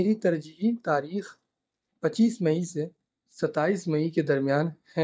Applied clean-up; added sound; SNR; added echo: neural mask model DeepFilterNet 3.